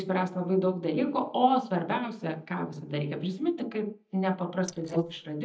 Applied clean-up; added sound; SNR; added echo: neural mask model DeepFilterNet 3.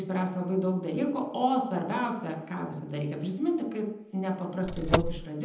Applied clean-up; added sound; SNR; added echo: none; Car; -4 dB; reverberation time 0.8 s.